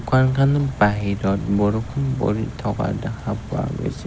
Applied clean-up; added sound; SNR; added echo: none; Idling / Car; 14 dB; none.